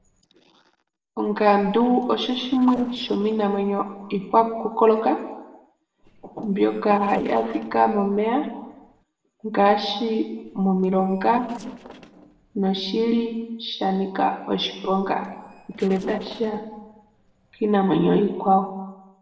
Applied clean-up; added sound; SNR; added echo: neural separator model SepFormer DNS4.